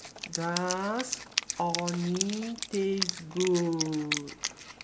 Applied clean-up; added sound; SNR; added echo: none; Wind instrument, woodwind instrument; 5 dB; none.